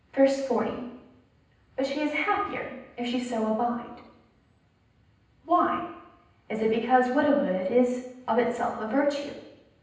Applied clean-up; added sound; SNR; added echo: none; none; none; reverberation time 0.9 s.